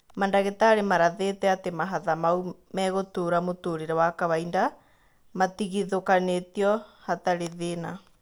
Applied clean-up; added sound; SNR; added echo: none; none; none; none.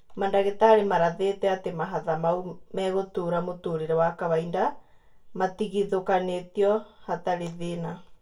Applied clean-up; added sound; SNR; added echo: none; none; none; reverberation time 0.2 s.